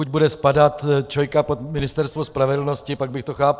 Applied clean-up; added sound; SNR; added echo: neural separator model SepFormer DNS4.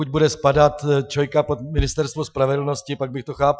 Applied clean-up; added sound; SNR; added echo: classical method Wiener filter.